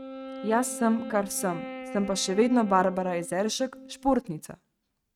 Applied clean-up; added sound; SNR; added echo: neural mask model RNNoise.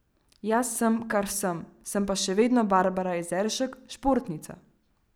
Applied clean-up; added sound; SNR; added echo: none; none; none; none.